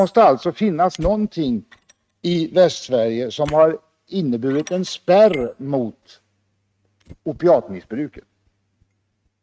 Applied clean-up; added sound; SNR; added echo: neural mask model RNNoise.